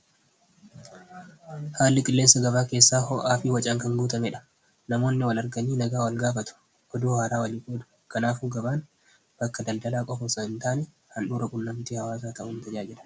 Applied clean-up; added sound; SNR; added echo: none; none; none; none.